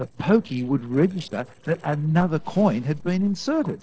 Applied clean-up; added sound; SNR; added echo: neural separator model SepFormer DNS4.